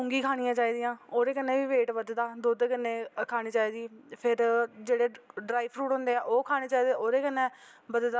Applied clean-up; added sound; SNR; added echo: none; none; none; none.